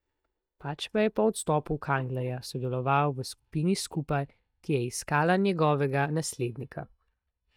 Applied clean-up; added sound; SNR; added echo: neural mask model DeepFilterNet 3.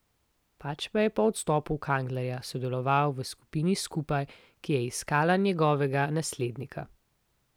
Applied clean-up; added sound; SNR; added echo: none; none; none; none.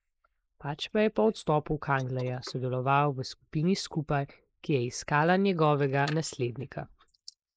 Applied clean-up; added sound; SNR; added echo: neural mask model Resemble Enhance denoiser.